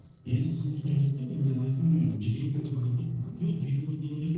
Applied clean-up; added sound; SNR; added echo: neural separator model SepFormer DNS4.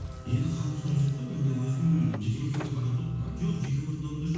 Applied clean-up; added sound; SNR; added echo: none; Car; 18 dB; reverberation time 1.2 s.